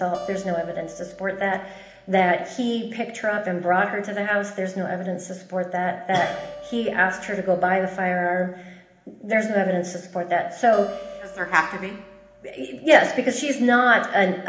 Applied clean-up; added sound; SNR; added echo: none; Acoustic guitar; 18 dB; reverberation time 1.0 s.